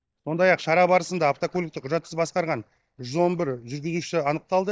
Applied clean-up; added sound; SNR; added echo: neural mask model DeepFilterNet 3.